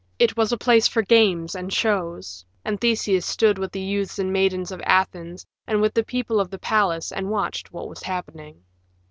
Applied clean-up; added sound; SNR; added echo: none; none; none; none.